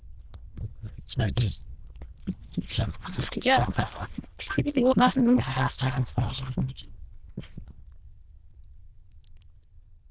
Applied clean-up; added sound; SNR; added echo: neural diffusion model UNIVERSE++.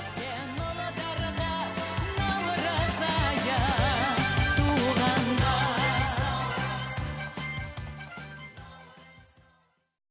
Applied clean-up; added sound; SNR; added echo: none; none; none; none.